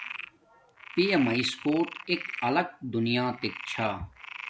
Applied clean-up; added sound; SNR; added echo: none; Frog; 12 dB; none.